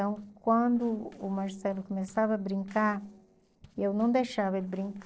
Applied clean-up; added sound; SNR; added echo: neural separator model SepFormer DNS4.